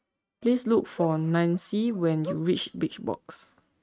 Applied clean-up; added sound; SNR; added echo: neural mask model RNNoise.